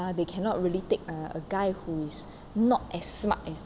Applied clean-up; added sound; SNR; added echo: none; none; none; none.